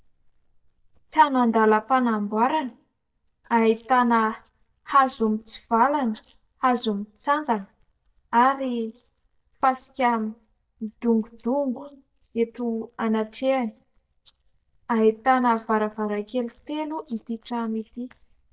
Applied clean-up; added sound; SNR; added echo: neural mask model DeepFilterNet 3.